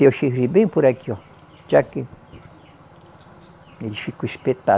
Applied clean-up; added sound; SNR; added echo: none; none; none; none.